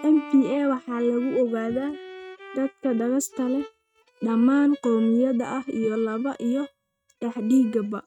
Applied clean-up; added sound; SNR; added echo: neural mask model RNNoise.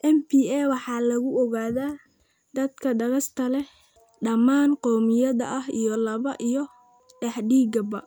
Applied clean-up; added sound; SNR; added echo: none; none; none; none.